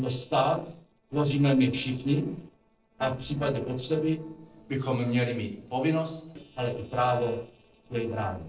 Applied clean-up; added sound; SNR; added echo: neural separator model SepFormer DNS4.